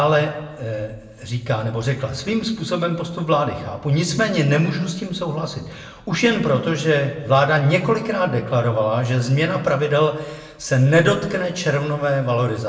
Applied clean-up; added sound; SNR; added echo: none; none; none; reverberation time 0.8 s.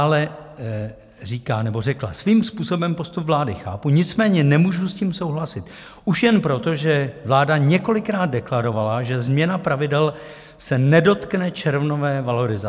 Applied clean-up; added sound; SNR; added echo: none; none; none; none.